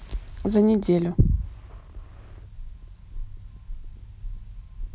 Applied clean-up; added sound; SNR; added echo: none; none; none; none.